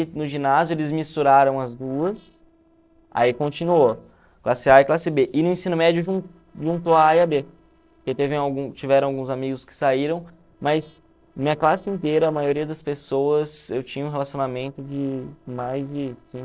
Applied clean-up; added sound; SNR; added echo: neural separator model SepFormer DNS4.